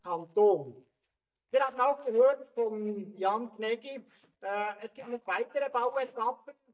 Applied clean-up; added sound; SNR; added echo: neural mask model DeepFilterNet 3.